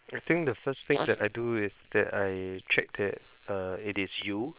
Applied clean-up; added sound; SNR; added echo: neural separator model SepFormer WHAM!.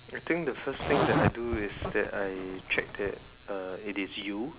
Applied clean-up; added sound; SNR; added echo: none; Zipper (clothing); 2 dB; none.